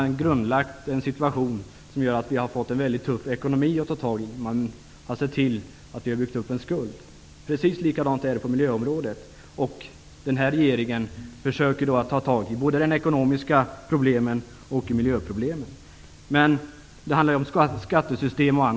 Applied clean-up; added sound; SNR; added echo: none; none; none; none.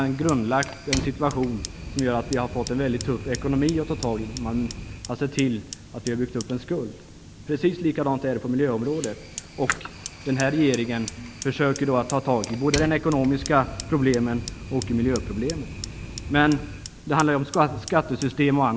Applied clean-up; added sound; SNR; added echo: none; Fire; 11 dB; none.